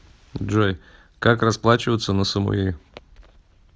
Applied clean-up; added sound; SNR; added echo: none; none; none; none.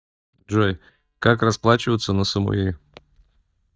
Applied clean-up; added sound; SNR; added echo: neural mask model DeepFilterNet 3.